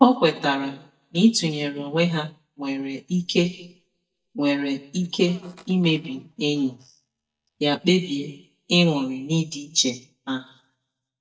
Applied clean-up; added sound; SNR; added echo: neural mask model DeepFilterNet 3.